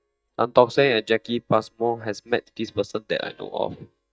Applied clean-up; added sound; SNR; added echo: neural mask model DeepFilterNet 3.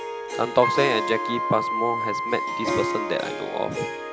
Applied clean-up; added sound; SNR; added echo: none; Harp + Wind instrument, woodwind instrument; 1 dB; none.